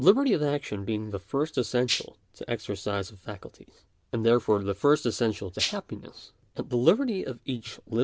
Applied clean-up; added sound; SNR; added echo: none; Rattle (instrument); 3 dB; none.